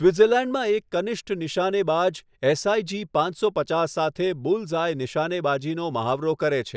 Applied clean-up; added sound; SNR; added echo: none; none; none; none.